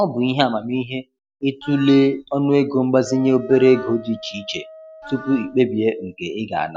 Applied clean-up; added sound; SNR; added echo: none; Wind instrument, woodwind instrument + Wind instrument, woodwind instrument; 19 dB; none.